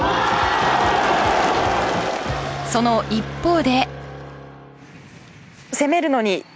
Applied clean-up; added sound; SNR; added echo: none; none; none; none.